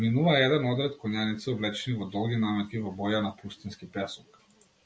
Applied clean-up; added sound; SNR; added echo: none; none; none; none.